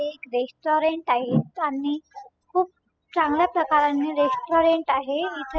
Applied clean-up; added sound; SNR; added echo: classical method spectral subtraction.